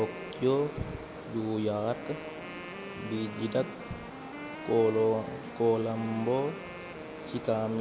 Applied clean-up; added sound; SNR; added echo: none; Wind instrument, woodwind instrument; 13 dB; none.